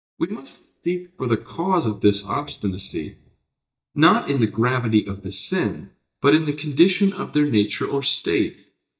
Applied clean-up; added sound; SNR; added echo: neural mask model DeepFilterNet 3.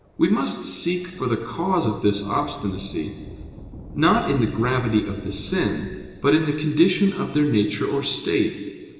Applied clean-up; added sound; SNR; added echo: none; Thunder / Rain; 18 dB; reverberation time 2.0 s.